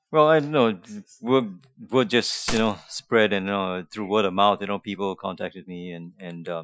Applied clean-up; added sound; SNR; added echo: classical method Wiener filter.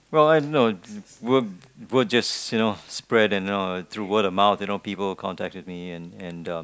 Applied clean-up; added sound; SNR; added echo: none; none; none; none.